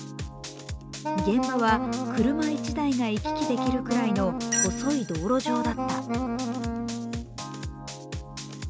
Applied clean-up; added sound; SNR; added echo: none; Wind instrument, woodwind instrument; 2 dB; none.